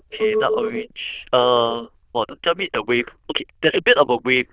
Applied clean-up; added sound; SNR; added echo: neural diffusion model UNIVERSE++.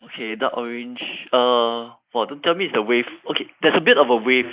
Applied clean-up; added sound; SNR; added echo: neural mask model Resemble Enhance denoiser.